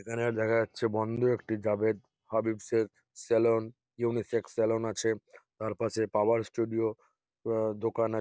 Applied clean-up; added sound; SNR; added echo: none; none; none; none.